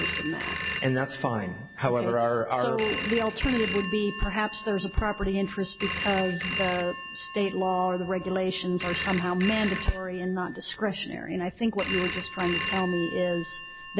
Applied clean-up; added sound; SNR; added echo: none; Telephone; -1 dB; none.